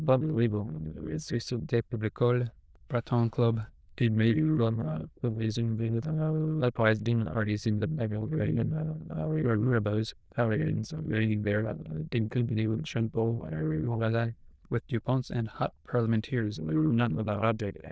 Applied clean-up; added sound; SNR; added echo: neural diffusion model UNIVERSE++.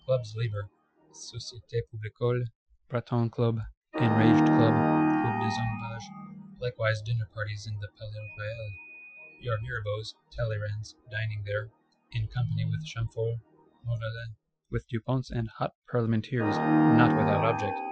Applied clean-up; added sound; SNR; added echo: classical method Wiener filter.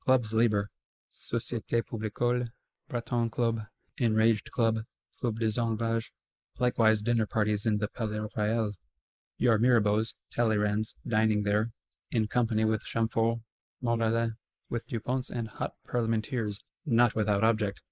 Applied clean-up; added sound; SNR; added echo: neural mask model Resemble Enhance denoiser.